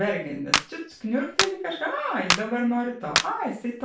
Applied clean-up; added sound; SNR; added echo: none; Clapping; 1 dB; reverberation time 0.3 s.